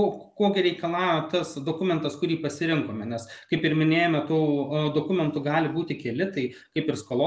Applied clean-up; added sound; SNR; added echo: none; none; none; none.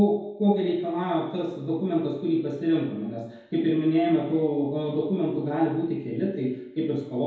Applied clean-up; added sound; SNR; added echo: none; none; none; reverberation time 2.0 s.